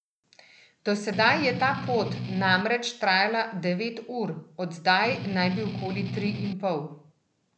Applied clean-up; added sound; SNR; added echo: none; Strum; 6 dB; none.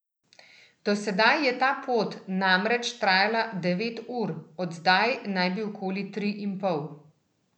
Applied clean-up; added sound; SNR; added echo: none; none; none; none.